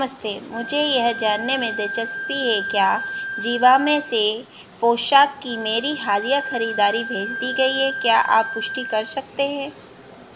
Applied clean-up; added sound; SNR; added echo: none; Wind instrument, woodwind instrument; 9 dB; none.